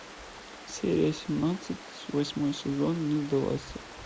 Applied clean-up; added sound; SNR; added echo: none; Water; 16 dB; none.